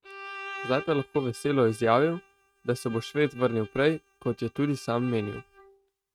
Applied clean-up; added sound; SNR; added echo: neural mask model RNNoise.